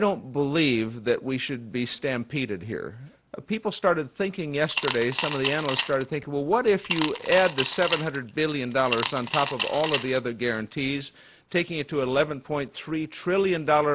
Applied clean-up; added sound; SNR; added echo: none; Coin (dropping) / Glass; 6 dB; none.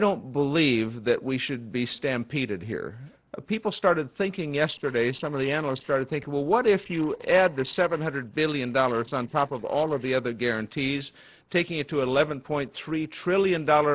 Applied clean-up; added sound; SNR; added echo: neural separator model SepFormer DNS4.